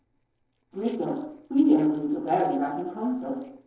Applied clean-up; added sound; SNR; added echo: neural separator model SepFormer DNS4.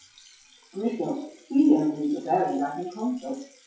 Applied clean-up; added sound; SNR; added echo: classical method WPE with log-MMSE.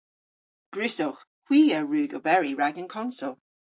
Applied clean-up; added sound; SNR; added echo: none; none; none; none.